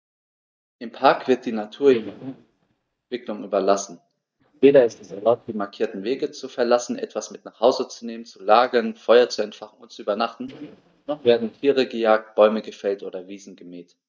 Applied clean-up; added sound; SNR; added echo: neural mask model DeepFilterNet 3.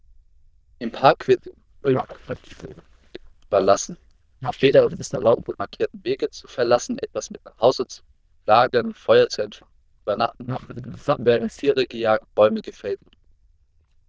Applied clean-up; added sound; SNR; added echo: neural diffusion model UNIVERSE++.